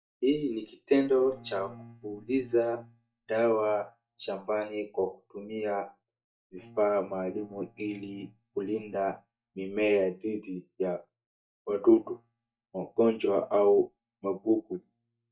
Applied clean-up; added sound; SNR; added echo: neural mask model DeepFilterNet 3.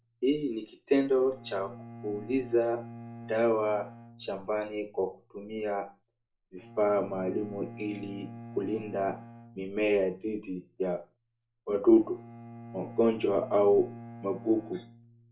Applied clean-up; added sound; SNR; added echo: none; Bowed string instrument; 17 dB; reverberation time 0.3 s.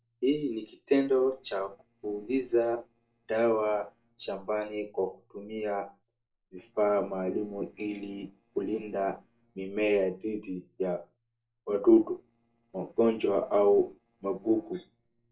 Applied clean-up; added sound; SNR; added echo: neural separator model SepFormer DNS4.